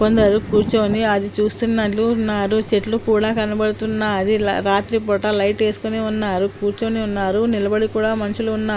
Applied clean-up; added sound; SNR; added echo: none; Thunder; 16 dB; none.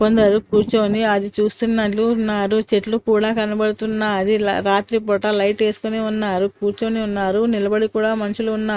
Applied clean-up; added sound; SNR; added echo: neural mask model RNNoise.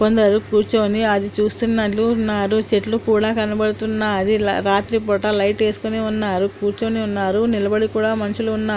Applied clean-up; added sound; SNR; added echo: none; none; none; none.